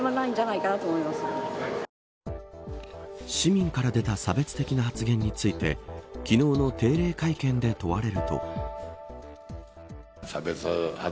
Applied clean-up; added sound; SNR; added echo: none; none; none; none.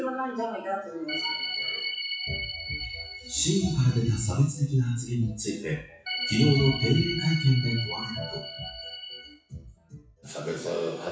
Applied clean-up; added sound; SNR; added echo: classical method WPE with log-MMSE.